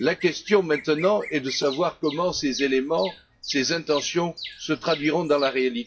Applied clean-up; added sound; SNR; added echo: classical method WPE with log-MMSE.